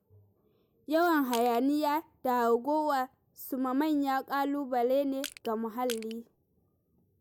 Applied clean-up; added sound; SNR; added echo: none; Crushing; 15 dB; none.